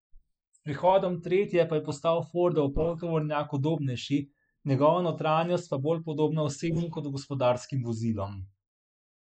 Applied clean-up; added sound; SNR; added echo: neural mask model Resemble Enhance denoiser.